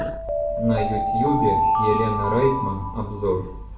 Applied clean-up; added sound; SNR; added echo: none; Alarm; 0 dB; reverberation time 0.5 s.